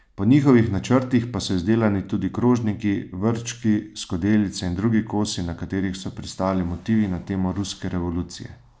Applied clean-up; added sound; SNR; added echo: none; none; none; none.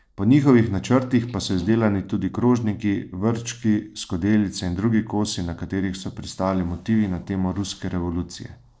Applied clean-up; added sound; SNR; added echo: neural separator model SepFormer DNS4.